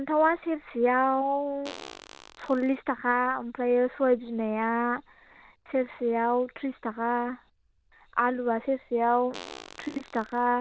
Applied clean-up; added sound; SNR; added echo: neural diffusion model UNIVERSE++.